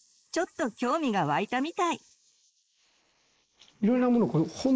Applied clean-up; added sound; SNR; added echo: neural mask model Resemble Enhance denoiser.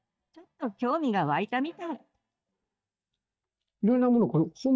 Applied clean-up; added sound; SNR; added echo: neural mask model DeepFilterNet 3.